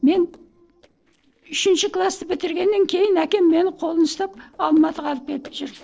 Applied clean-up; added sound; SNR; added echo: neural separator model SepFormer DNS4.